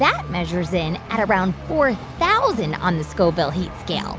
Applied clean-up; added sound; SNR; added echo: none; none; none; none.